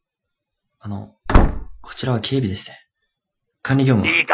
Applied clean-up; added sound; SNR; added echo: classical method Wiener filter.